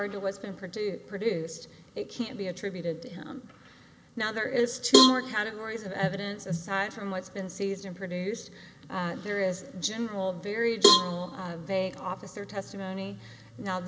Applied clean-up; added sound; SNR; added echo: none; Cowbell; -4 dB; none.